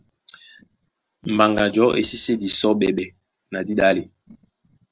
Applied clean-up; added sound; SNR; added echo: neural separator model SepFormer DNS4.